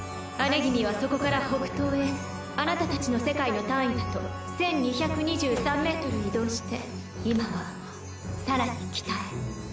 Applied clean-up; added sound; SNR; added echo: none; none; none; none.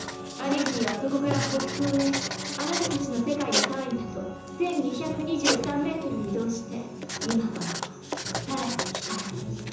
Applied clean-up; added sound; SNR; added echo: none; Writing; 5 dB; reverberation time 0.7 s.